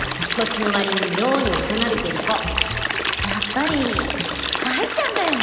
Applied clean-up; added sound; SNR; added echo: none; Stream; 1 dB; none.